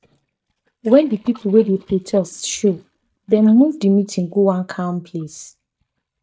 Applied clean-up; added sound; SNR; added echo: neural mask model DeepFilterNet 3.